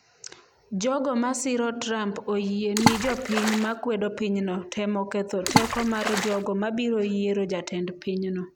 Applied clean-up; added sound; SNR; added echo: none; Water / Splash, splatter; 0 dB; none.